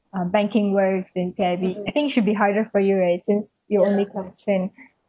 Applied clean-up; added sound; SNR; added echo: none; none; none; none.